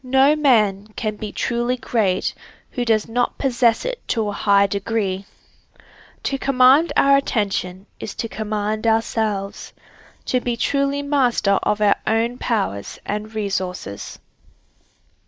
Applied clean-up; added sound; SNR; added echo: neural mask model Resemble Enhance denoiser.